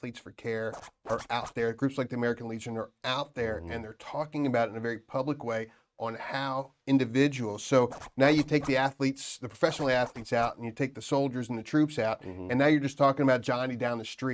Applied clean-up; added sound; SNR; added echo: neural mask model RNNoise.